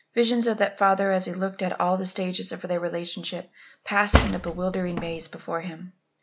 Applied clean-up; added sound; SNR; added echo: none; Cutlery, silverware / Drawer open or close; -1 dB; none.